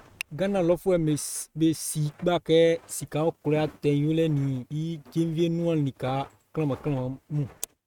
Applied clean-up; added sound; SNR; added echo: neural mask model RNNoise.